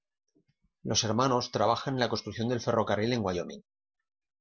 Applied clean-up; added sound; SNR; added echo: none; none; none; none.